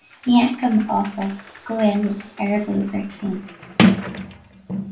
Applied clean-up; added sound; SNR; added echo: none; Sliding door; 4 dB; reverberation time 0.2 s.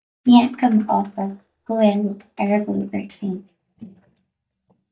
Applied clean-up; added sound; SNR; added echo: neural mask model DeepFilterNet 3.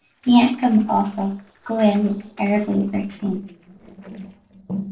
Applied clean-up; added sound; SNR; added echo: neural separator model SepFormer DNS4.